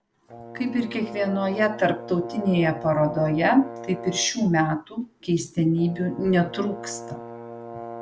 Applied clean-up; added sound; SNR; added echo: none; Brass instrument; 14 dB; none.